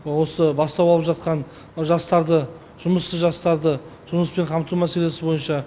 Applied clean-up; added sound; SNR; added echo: none; none; none; none.